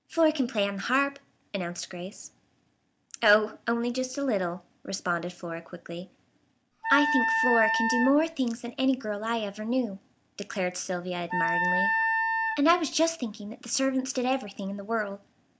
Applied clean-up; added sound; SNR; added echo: none; Wind instrument, woodwind instrument; -1 dB; none.